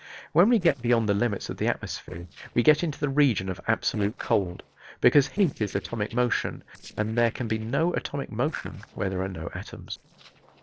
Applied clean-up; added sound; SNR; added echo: neural separator model SepFormer DNS4.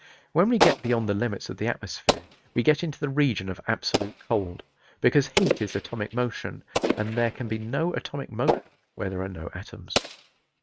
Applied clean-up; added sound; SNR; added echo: neural mask model RNNoise.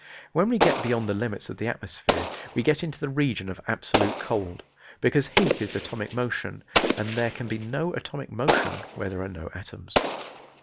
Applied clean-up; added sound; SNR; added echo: none; Explosion; 1 dB; none.